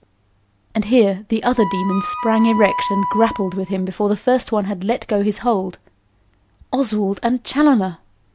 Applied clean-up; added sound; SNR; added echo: none; Wind instrument, woodwind instrument; 6 dB; none.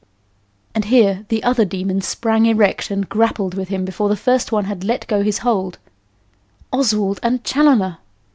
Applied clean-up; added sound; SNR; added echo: none; none; none; none.